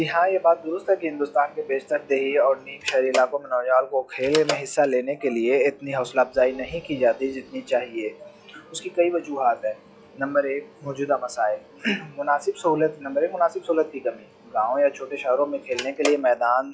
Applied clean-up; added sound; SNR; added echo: classical method log-MMSE.